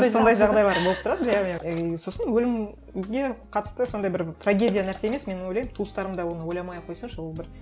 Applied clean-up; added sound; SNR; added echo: none; Water / Splash, splatter; 16 dB; none.